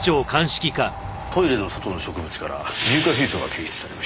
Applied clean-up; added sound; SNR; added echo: none; none; none; none.